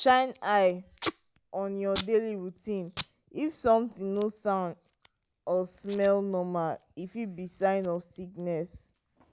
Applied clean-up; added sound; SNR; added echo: none; Packing tape, duct tape; 15 dB; none.